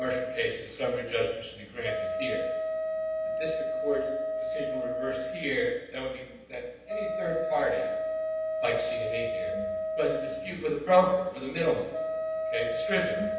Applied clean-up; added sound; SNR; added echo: none; Wind instrument, woodwind instrument; 1 dB; reverberation time 0.9 s.